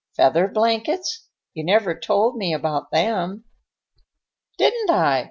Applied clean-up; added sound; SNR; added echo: none; none; none; none.